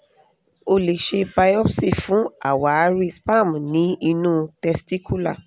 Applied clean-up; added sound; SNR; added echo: none; none; none; none.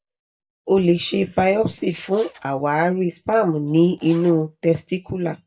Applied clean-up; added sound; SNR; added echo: neural mask model DeepFilterNet 3.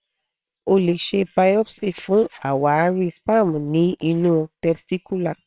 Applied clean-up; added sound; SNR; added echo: neural separator model SepFormer WHAMR!.